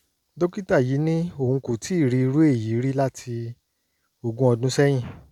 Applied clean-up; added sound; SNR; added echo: none; none; none; none.